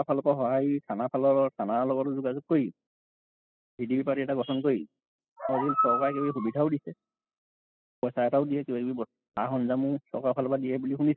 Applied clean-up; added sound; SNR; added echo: classical method spectral subtraction.